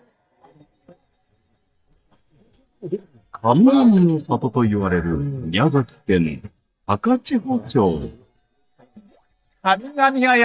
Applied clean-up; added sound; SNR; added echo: neural mask model DeepFilterNet 3.